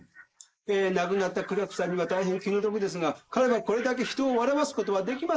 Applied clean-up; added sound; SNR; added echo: neural mask model Resemble Enhance denoiser.